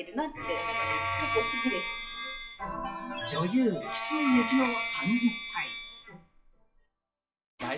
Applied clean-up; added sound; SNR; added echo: classical method WPE with log-MMSE.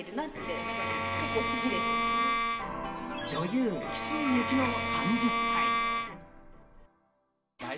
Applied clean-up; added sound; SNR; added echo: none; Bowed string instrument; -2 dB; reverberation time 2.6 s.